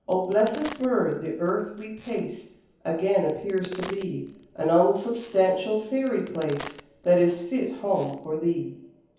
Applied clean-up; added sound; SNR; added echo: none; Crack; 19 dB; reverberation time 0.7 s.